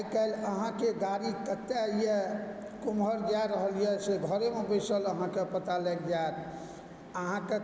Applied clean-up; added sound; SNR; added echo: none; none; none; none.